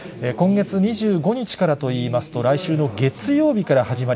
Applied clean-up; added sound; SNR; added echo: none; none; none; none.